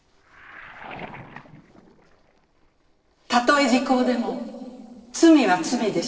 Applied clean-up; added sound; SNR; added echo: neural separator model SepFormer DNS4.